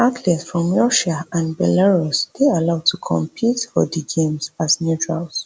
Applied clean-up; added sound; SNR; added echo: none; none; none; none.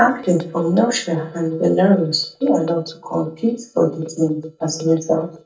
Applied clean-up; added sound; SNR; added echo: neural mask model DeepFilterNet 3.